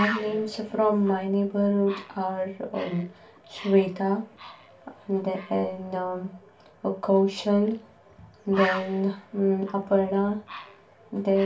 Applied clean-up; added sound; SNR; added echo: none; Bird; 14 dB; reverberation time 0.3 s.